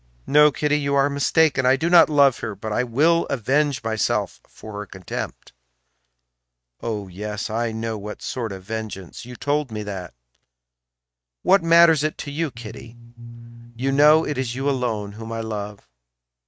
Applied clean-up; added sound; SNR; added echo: neural mask model RNNoise.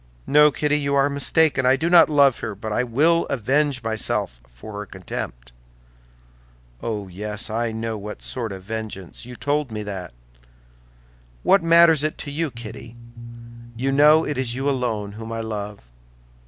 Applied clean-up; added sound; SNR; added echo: none; Bass guitar; 12 dB; none.